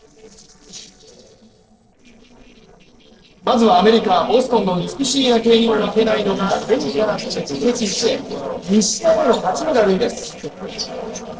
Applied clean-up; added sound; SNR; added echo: neural separator model SepFormer DNS4.